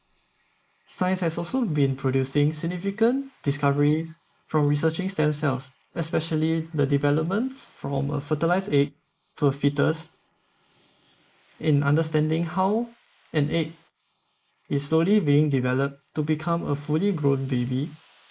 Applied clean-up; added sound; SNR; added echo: neural mask model Resemble Enhance denoiser.